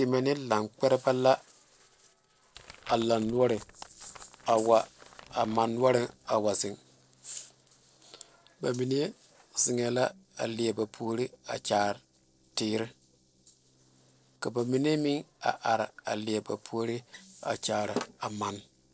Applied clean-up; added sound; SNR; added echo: neural separator model SepFormer DNS4.